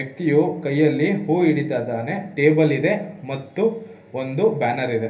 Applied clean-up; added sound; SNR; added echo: none; none; none; reverberation time 0.3 s.